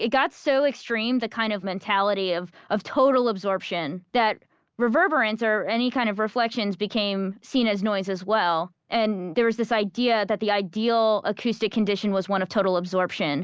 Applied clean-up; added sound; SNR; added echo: none; none; none; none.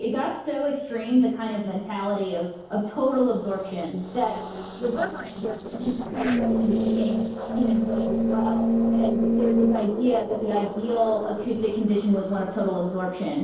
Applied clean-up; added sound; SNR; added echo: neural separator model SepFormer DNS4.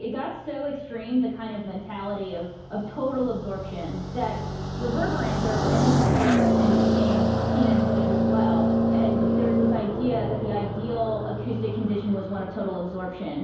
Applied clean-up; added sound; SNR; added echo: none; Car passing by; -3 dB; reverberation time 2.2 s.